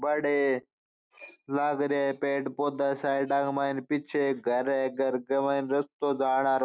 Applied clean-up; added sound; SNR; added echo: none; none; none; none.